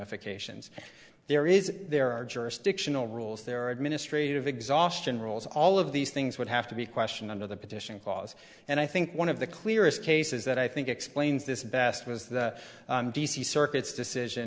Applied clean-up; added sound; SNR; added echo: none; none; none; none.